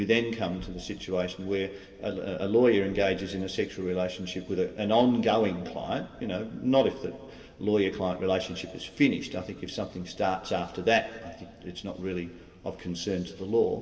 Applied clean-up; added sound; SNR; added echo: none; none; none; reverberation time 1.6 s.